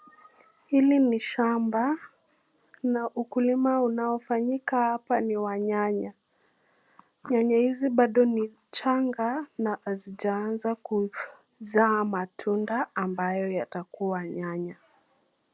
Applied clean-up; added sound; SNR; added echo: none; none; none; none.